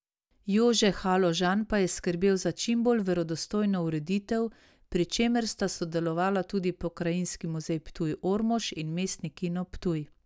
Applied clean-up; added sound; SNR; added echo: none; none; none; none.